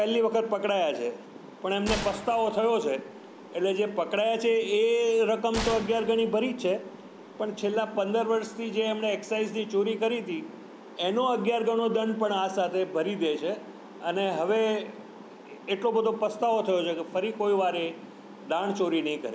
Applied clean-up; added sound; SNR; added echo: none; Gunshot, gunfire; 14 dB; none.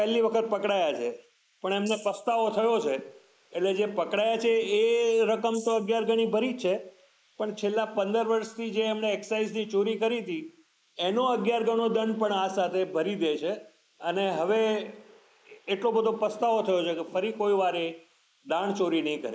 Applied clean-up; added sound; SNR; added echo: neural mask model Resemble Enhance denoiser.